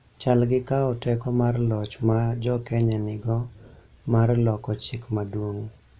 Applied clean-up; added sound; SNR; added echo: none; none; none; none.